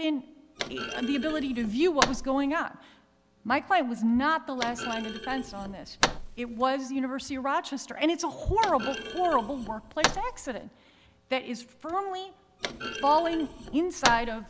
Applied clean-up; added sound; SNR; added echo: none; Thump, thud; 7 dB; none.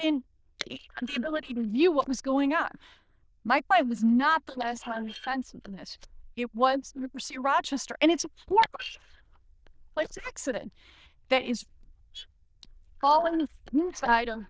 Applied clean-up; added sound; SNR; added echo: neural diffusion model UNIVERSE++.